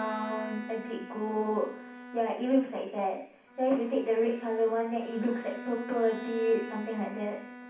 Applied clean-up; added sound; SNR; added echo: none; Bowed string instrument; 13 dB; reverberation time 0.6 s.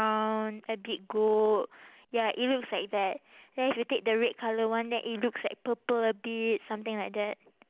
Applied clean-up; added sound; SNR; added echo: none; none; none; none.